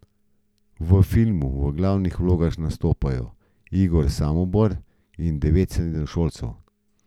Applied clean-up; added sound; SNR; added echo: none; none; none; none.